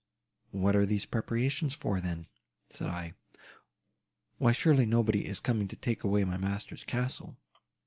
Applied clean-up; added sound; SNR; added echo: none; none; none; none.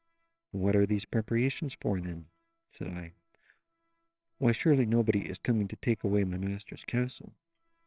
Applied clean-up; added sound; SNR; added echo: neural separator model SepFormer WHAMR!.